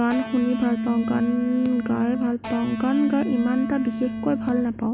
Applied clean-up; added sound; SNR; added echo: none; Electric guitar; 5 dB; none.